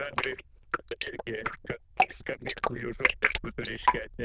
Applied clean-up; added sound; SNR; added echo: neural diffusion model UNIVERSE++.